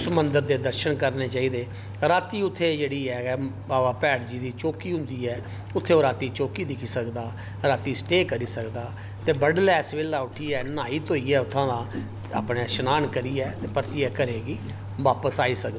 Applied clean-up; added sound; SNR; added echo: none; Gurgling; 18 dB; none.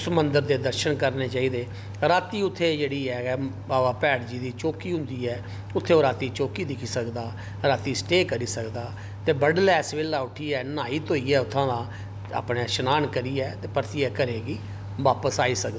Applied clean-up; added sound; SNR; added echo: none; none; none; none.